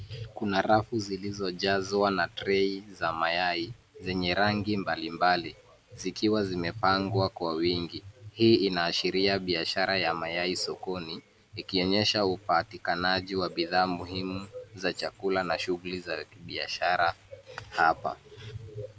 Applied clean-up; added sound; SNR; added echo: none; none; none; none.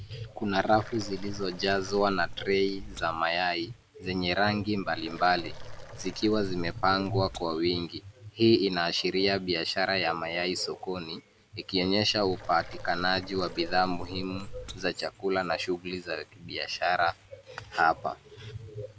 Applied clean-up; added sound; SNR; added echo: none; Water; 11 dB; none.